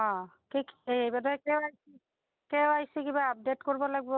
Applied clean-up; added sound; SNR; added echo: none; none; none; none.